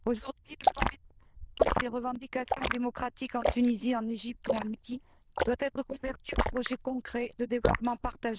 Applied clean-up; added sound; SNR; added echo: neural diffusion model UNIVERSE++.